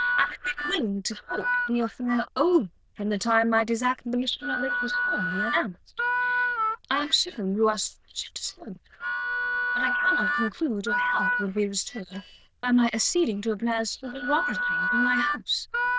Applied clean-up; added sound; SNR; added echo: neural diffusion model UNIVERSE++.